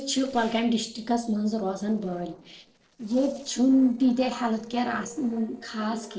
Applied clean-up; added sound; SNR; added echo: neural separator model SepFormer DNS4.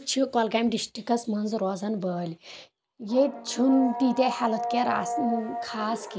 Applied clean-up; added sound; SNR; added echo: none; none; none; none.